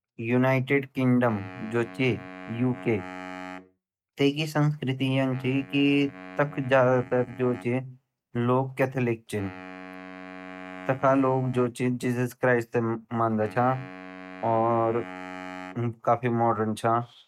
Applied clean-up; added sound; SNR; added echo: neural mask model RNNoise.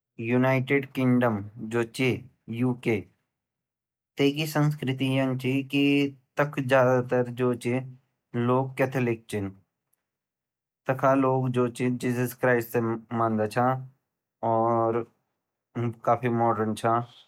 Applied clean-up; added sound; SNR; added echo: none; none; none; none.